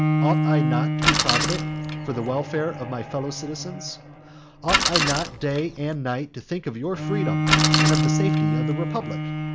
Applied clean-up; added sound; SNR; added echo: none; Bicycle + Bowed string instrument; -5 dB; none.